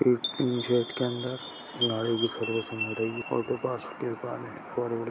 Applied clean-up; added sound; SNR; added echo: none; Chime; 9 dB; none.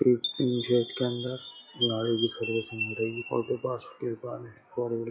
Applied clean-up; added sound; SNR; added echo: classical method log-MMSE.